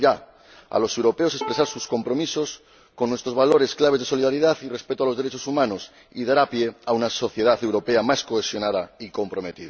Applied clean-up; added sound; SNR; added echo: none; Bowed string instrument; 16 dB; none.